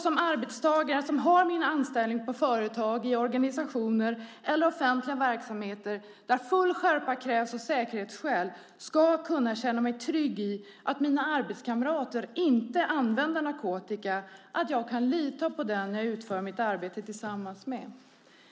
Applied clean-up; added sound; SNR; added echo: none; none; none; none.